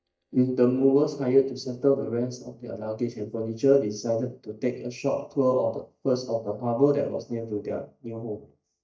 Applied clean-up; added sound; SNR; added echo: neural mask model DeepFilterNet 3.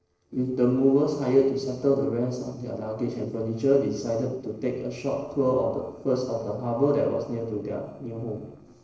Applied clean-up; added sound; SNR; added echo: neural separator model SepFormer DNS4.